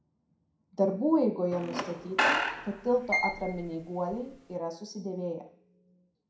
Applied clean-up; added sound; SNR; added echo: none; Squeak / Screech; 1 dB; reverberation time 0.5 s.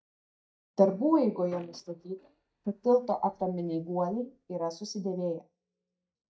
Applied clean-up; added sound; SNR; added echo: neural mask model DeepFilterNet 3.